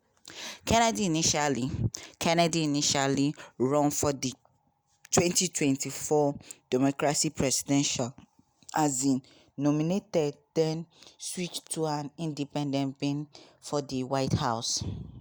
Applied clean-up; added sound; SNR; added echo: none; none; none; none.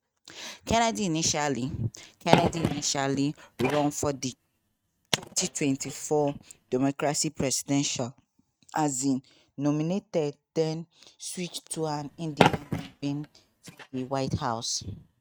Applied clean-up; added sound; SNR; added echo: neural mask model RNNoise.